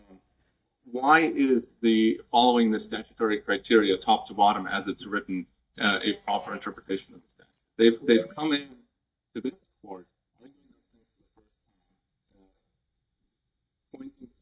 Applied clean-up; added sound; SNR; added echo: neural mask model DeepFilterNet 3.